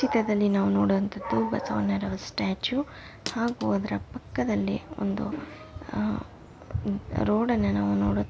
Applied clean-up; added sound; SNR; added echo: none; Dog; 11 dB; none.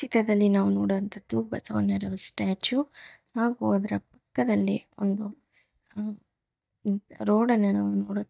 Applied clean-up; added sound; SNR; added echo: neural mask model DeepFilterNet 3.